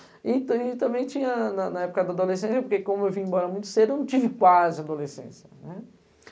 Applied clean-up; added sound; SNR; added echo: none; none; none; none.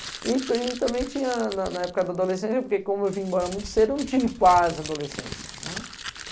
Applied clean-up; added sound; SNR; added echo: none; Crumpling, crinkling; 13 dB; none.